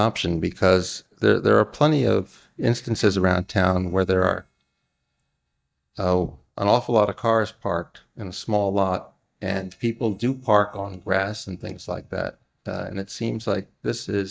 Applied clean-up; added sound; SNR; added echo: neural mask model DeepFilterNet 3.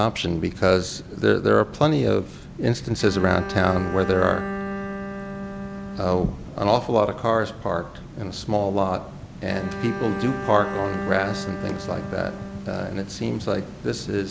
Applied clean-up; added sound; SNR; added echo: none; Bowed string instrument; 11 dB; none.